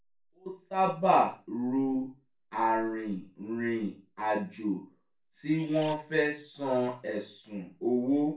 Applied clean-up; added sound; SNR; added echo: none; Bird; 18 dB; reverberation time 0.3 s.